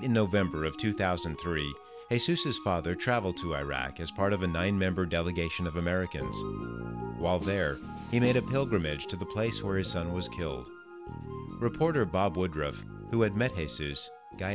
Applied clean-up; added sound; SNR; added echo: none; none; none; none.